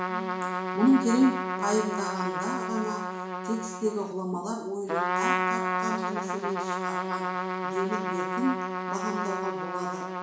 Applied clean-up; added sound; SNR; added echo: none; Trumpet; 1 dB; reverberation time 0.7 s.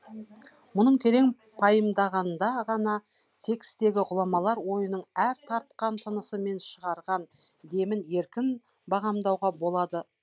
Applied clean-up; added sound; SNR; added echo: none; none; none; none.